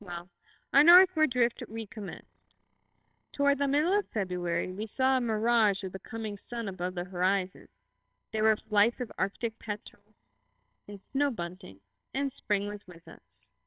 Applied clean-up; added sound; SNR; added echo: neural separator model SepFormer WHAMR!.